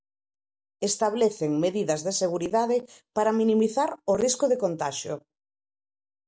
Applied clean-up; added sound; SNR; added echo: none; none; none; none.